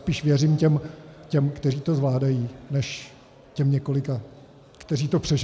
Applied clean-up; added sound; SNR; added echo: none; none; none; none.